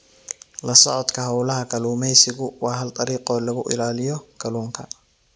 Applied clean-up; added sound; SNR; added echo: none; none; none; none.